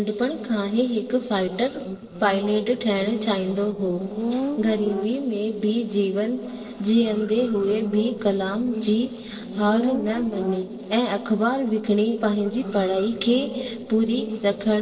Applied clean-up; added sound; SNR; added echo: neural separator model SepFormer DNS4.